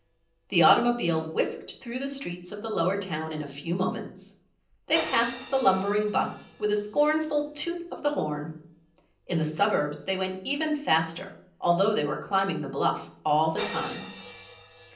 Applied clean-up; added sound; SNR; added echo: none; Crash cymbal; 18 dB; reverberation time 0.6 s.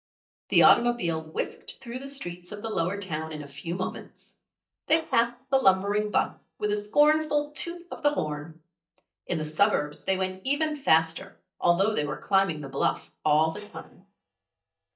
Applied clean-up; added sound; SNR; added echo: neural mask model DeepFilterNet 3.